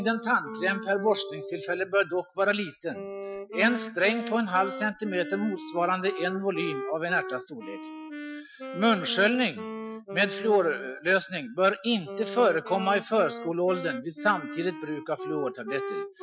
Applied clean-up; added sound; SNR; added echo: classical method Wiener filter.